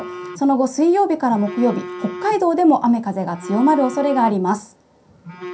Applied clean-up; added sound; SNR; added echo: none; Telephone; 15 dB; reverberation time 0.3 s.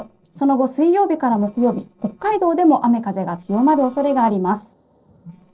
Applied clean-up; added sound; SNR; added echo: neural separator model SepFormer DNS4.